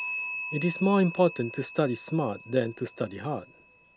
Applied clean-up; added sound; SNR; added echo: none; Bell; 11 dB; none.